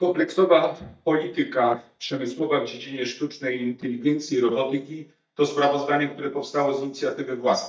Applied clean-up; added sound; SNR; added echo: neural mask model DeepFilterNet 3.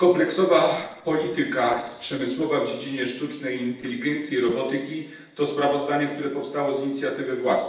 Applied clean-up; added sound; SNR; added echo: neural separator model SepFormer DNS4.